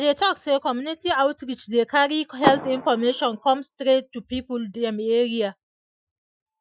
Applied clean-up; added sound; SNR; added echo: classical method Wiener filter.